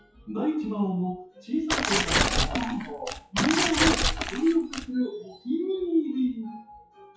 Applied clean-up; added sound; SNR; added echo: classical method WPE with log-MMSE.